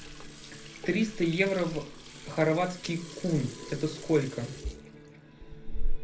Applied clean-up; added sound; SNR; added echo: none; Sink (filling or washing) / Water tap, faucet; 3 dB; reverberation time 0.3 s.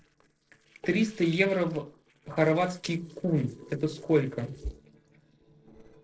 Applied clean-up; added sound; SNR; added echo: neural separator model SepFormer DNS4.